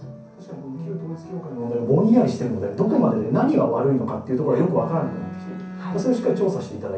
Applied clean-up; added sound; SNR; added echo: none; Bowed string instrument; 13 dB; reverberation time 0.6 s.